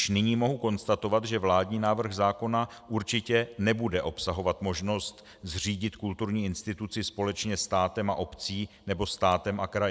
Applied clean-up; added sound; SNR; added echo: none; none; none; none.